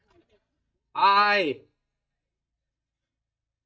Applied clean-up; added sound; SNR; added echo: neural mask model DeepFilterNet 3.